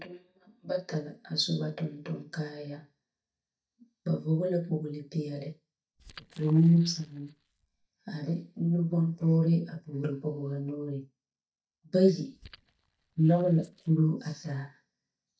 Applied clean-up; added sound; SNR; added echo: neural mask model DeepFilterNet 3.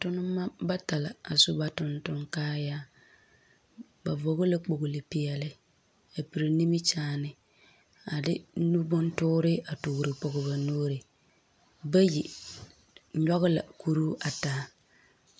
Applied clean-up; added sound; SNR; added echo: none; none; none; none.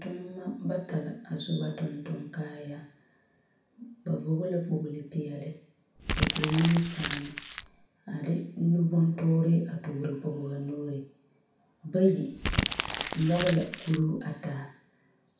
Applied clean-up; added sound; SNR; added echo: none; Crumpling, crinkling; 1 dB; reverberation time 0.6 s.